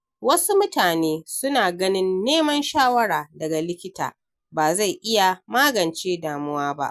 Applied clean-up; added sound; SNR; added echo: none; none; none; none.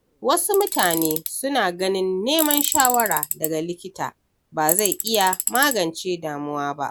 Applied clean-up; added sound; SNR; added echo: none; Tools; 6 dB; none.